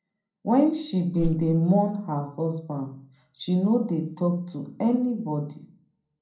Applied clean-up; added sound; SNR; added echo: none; Whoosh, swoosh, swish; 5 dB; reverberation time 0.5 s.